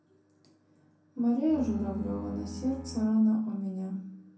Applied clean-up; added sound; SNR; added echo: none; Bowed string instrument; 11 dB; reverberation time 0.6 s.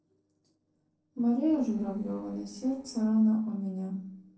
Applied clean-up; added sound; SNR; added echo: neural separator model SepFormer DNS4.